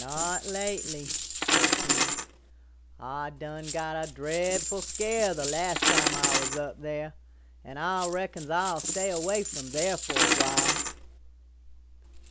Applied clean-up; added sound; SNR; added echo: none; Coin (dropping); -2 dB; none.